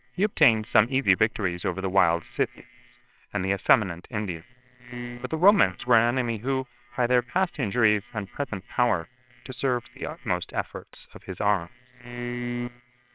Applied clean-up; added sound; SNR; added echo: neural separator model SepFormer WHAMR!.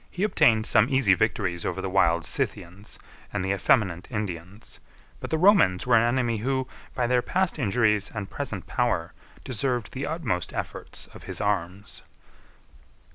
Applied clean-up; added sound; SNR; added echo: none; none; none; none.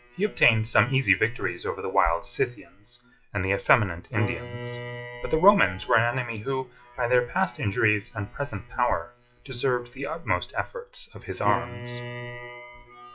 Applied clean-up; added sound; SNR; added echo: classical method WPE with log-MMSE.